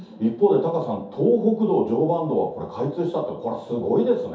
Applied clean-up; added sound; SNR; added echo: none; none; none; reverberation time 0.5 s.